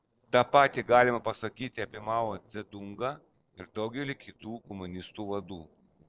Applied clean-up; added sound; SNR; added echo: neural separator model SepFormer DNS4.